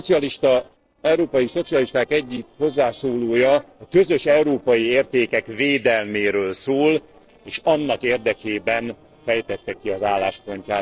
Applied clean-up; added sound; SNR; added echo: neural separator model SepFormer DNS4.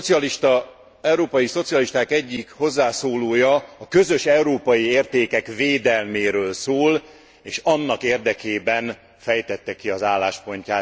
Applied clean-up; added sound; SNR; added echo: none; none; none; none.